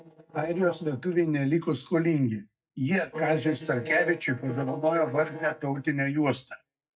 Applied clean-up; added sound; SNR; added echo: neural mask model DeepFilterNet 3.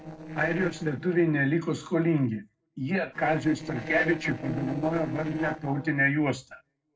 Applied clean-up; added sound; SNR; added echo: neural separator model SepFormer DNS4.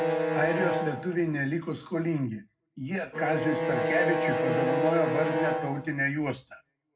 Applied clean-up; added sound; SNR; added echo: none; Bowed string instrument; 0 dB; reverberation time 0.3 s.